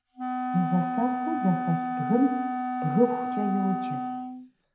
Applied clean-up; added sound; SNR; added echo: none; Wind instrument, woodwind instrument; 2 dB; reverberation time 0.8 s.